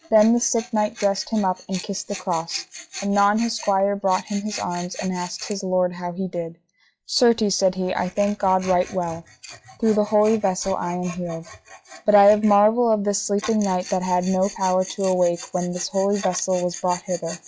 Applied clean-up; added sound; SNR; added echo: classical method log-MMSE.